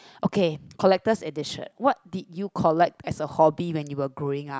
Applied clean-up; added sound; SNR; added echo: none; none; none; none.